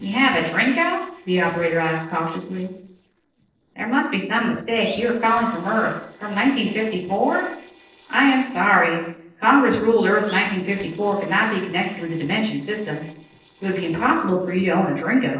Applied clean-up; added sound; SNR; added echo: neural separator model SepFormer DNS4.